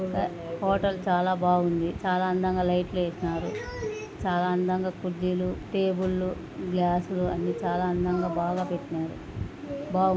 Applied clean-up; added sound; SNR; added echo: none; none; none; none.